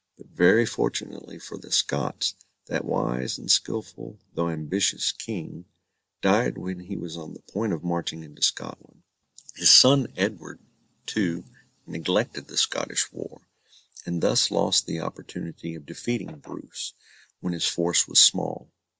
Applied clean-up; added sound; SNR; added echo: none; none; none; none.